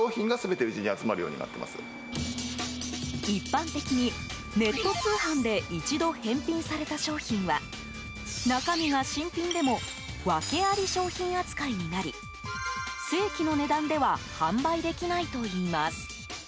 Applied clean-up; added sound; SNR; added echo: none; Hiss / Bus / Engine + Bowed string instrument; 16 dB; none.